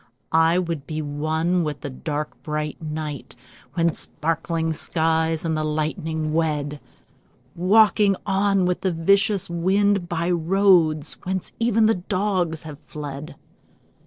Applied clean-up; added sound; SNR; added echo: neural separator model SepFormer DNS4.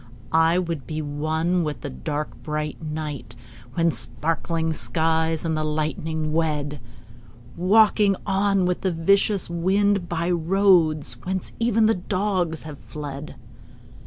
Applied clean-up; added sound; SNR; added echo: none; none; none; none.